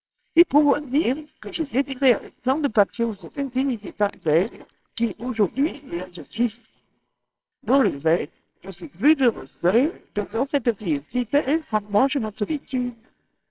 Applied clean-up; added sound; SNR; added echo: neural separator model SepFormer WHAMR!.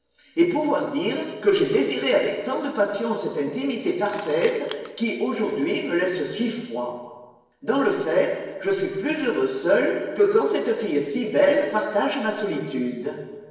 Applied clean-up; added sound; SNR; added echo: neural separator model SepFormer DNS4.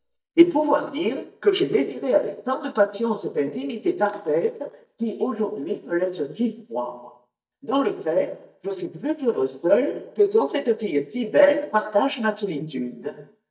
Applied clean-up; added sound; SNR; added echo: neural mask model DeepFilterNet 3.